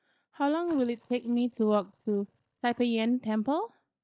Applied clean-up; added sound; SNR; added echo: neural mask model DeepFilterNet 3.